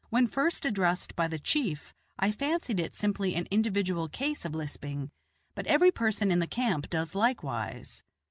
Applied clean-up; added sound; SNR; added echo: none; none; none; none.